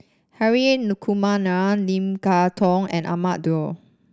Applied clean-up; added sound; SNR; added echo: none; none; none; none.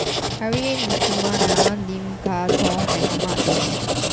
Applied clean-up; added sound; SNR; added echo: none; Writing; -5 dB; none.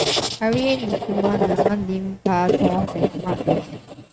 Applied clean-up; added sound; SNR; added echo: neural mask model RNNoise.